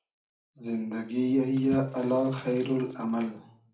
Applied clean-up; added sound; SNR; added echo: none; Water / Splash, splatter; 18 dB; reverberation time 0.4 s.